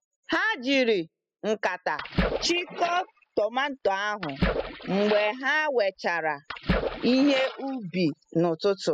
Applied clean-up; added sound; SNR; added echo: classical method spectral subtraction.